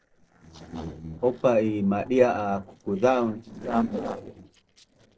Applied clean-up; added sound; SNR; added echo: neural separator model SepFormer DNS4.